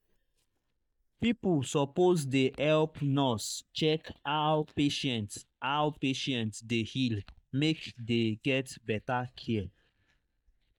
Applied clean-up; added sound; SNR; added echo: neural mask model DeepFilterNet 3.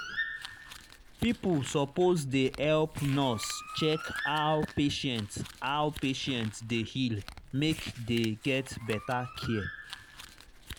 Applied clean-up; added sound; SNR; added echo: none; Bird + Crumpling, crinkling; 12 dB; none.